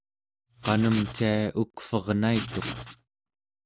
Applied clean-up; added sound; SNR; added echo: none; Writing; 6 dB; none.